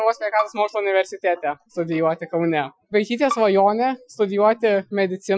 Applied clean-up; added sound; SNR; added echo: classical method Wiener filter.